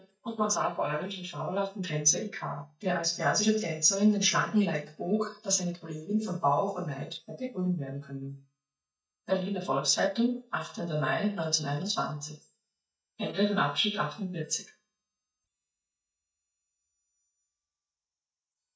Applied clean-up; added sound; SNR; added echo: neural mask model DeepFilterNet 3.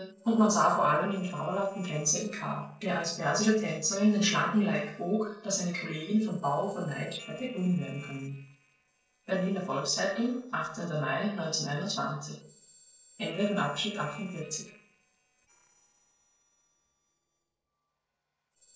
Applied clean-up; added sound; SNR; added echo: neural separator model SepFormer DNS4.